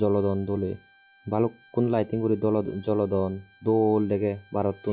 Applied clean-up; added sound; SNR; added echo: classical method log-MMSE.